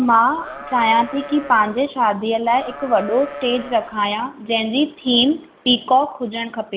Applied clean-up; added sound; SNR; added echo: none; Livestock, farm animals, working animals; 14 dB; none.